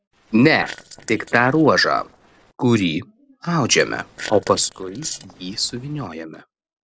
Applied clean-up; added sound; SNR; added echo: neural separator model SepFormer DNS4.